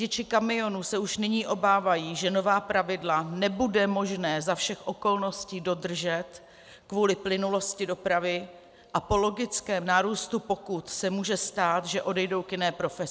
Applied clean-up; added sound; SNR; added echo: none; none; none; none.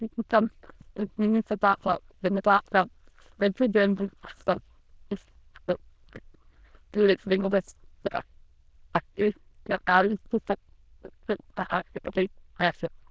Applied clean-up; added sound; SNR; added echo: neural diffusion model UNIVERSE++.